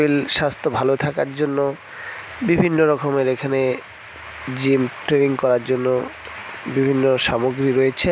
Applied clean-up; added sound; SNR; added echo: none; none; none; none.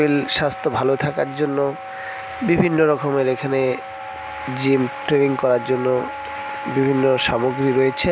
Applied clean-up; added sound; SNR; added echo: none; Wind instrument, woodwind instrument; 12 dB; none.